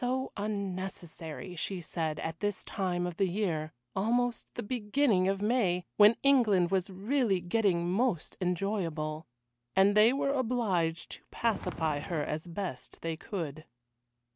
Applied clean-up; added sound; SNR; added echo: none; Walk, footsteps; 11 dB; none.